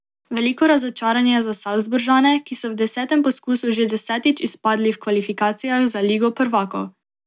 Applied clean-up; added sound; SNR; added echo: none; none; none; none.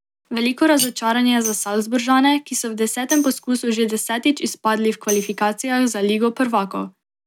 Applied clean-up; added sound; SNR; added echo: none; Tambourine + Cutlery, silverware; 13 dB; none.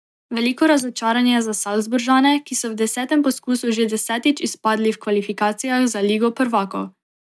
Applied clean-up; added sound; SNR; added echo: neural mask model DeepFilterNet 3.